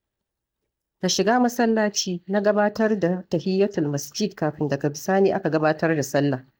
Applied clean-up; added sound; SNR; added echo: neural mask model DeepFilterNet 3.